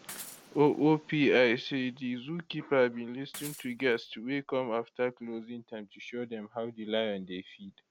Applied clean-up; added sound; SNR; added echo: none; Shatter / Crushing; 18 dB; none.